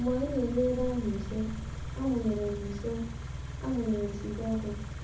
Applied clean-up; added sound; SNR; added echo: none; Idling / Car; 5 dB; reverberation time 0.6 s.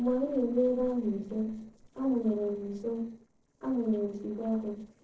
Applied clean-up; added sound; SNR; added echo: neural separator model SepFormer DNS4.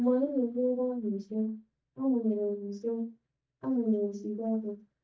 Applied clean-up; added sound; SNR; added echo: neural mask model DeepFilterNet 3.